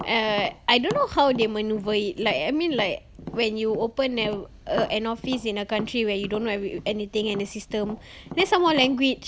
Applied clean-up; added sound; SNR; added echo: none; Tap; 15 dB; none.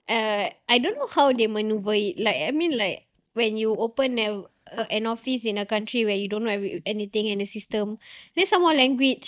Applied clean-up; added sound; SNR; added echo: neural mask model DeepFilterNet 3.